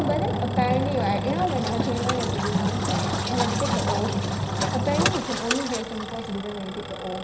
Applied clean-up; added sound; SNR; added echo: none; Engine; -2 dB; reverberation time 0.8 s.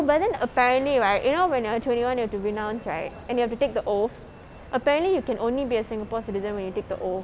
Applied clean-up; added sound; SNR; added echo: none; none; none; none.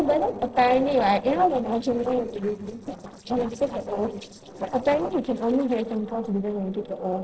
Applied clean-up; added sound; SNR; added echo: neural separator model SepFormer DNS4.